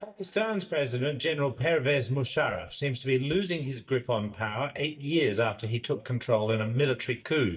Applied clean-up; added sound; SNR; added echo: neural mask model DeepFilterNet 3.